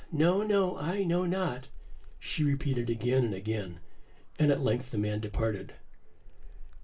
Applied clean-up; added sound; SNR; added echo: none; Crackle; 12 dB; reverberation time 0.2 s.